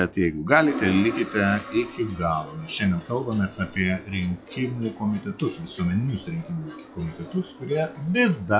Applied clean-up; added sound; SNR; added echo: classical method log-MMSE.